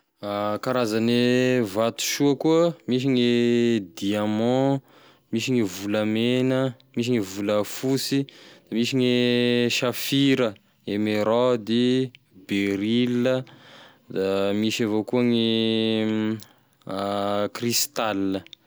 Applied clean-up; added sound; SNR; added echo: none; none; none; none.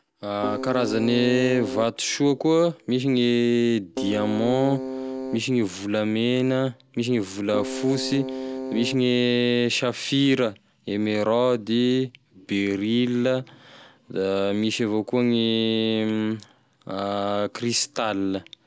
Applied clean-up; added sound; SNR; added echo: none; Keyboard (musical); 7 dB; none.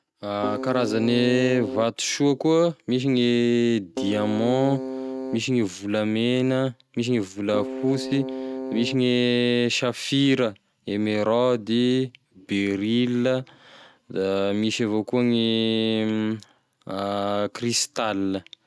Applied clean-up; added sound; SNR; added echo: neural mask model RNNoise.